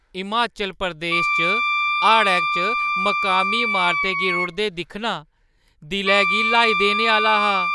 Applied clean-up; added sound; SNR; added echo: none; Wind instrument, woodwind instrument; 0 dB; none.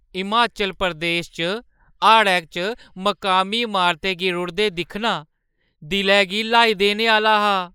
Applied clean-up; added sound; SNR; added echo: neural mask model Resemble Enhance denoiser.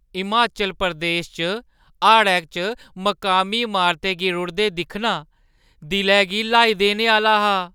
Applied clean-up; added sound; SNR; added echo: none; none; none; none.